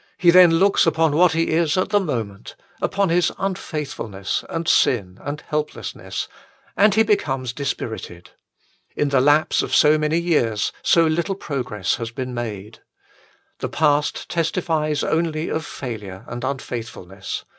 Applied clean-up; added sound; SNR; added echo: none; none; none; none.